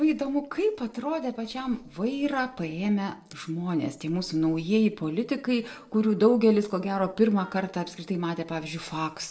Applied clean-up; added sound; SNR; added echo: neural separator model SepFormer DNS4.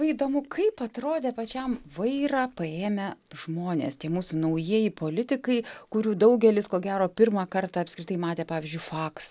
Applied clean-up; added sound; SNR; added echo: none; none; none; none.